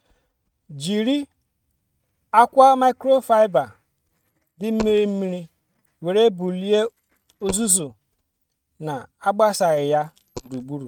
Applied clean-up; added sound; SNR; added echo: neural mask model RNNoise.